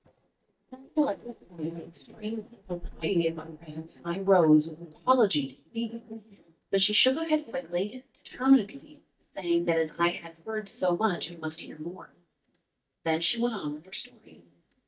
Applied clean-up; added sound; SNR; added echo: neural mask model DeepFilterNet 3.